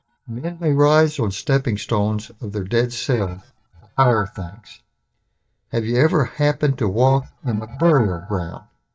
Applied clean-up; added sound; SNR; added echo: neural mask model DeepFilterNet 3.